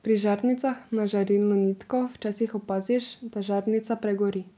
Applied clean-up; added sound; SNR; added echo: none; none; none; none.